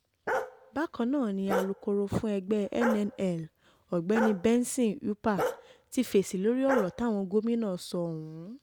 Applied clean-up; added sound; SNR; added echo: none; Bark; 7 dB; none.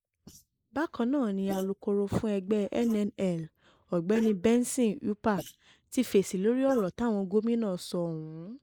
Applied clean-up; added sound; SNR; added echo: neural mask model Resemble Enhance denoiser.